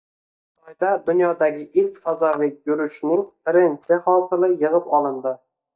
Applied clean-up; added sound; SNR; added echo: neural mask model DeepFilterNet 3.